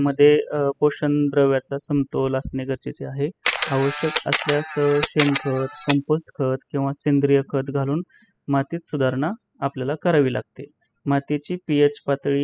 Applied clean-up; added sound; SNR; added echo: classical method spectral subtraction.